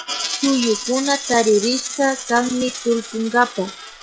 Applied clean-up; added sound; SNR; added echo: classical method log-MMSE.